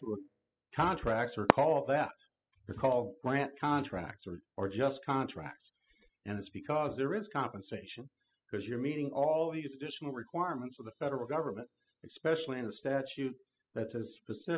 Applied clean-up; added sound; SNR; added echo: classical method spectral subtraction.